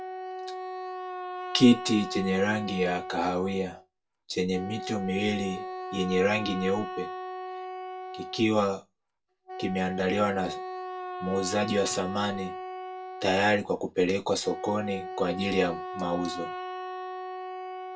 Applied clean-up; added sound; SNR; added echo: none; Wind instrument, woodwind instrument; 8 dB; reverberation time 0.2 s.